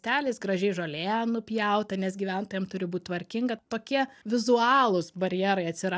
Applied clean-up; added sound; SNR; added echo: none; none; none; none.